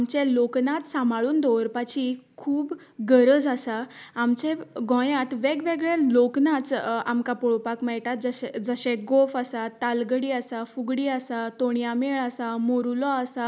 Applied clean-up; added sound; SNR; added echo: none; none; none; none.